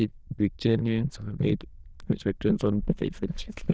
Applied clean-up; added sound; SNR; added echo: neural diffusion model UNIVERSE++.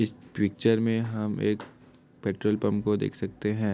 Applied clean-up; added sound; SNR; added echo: none; none; none; none.